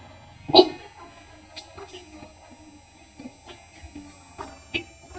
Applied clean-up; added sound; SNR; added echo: neural mask model DeepFilterNet 3.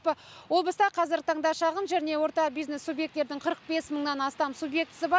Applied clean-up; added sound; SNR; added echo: none; none; none; none.